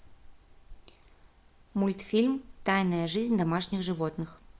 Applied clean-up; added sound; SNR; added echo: none; none; none; none.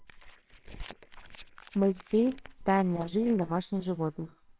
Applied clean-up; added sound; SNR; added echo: neural separator model SepFormer WHAMR!.